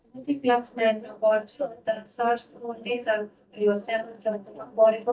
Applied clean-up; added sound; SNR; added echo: neural mask model DeepFilterNet 3.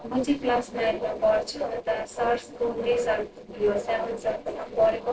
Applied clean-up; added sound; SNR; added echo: neural separator model SepFormer DNS4.